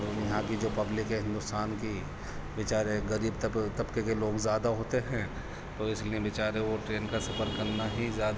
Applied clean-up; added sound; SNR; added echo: none; Waves, surf; 14 dB; none.